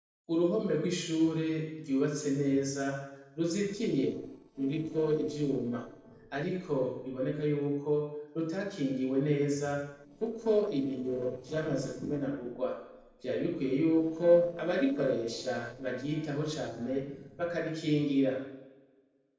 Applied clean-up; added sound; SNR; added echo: neural separator model SepFormer DNS4.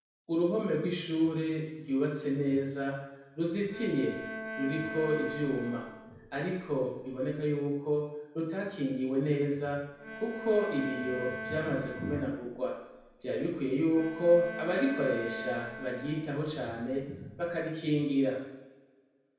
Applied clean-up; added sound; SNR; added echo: none; Bowed string instrument; 11 dB; reverberation time 0.9 s.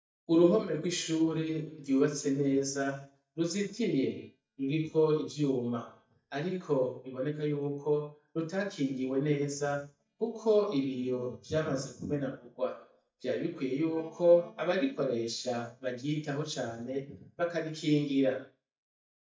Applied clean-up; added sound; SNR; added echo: neural mask model DeepFilterNet 3.